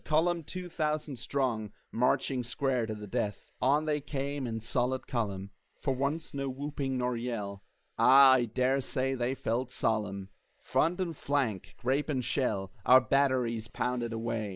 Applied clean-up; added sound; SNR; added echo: neural mask model Resemble Enhance denoiser.